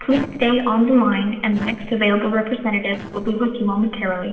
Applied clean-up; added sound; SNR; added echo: neural separator model SepFormer DNS4.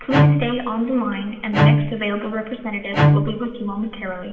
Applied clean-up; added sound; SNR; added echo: none; Bowed string instrument; -4 dB; reverberation time 2.2 s.